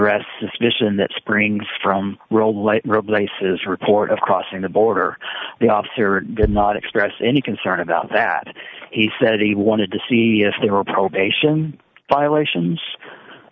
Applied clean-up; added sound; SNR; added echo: none; Bass drum; 12 dB; none.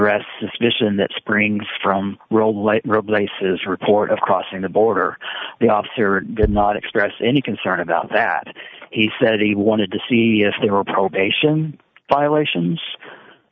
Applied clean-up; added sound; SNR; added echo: neural mask model RNNoise.